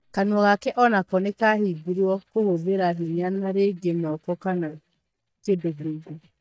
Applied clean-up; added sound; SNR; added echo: neural mask model DeepFilterNet 3.